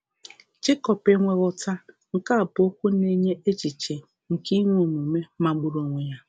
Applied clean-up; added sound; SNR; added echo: none; none; none; none.